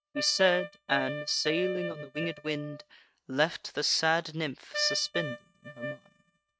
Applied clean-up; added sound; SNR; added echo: neural mask model RNNoise.